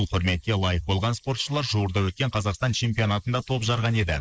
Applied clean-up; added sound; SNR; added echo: neural mask model Resemble Enhance denoiser.